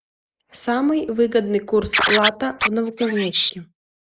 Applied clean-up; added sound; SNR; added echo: neural mask model Resemble Enhance denoiser.